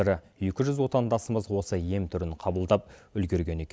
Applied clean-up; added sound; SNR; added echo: none; none; none; none.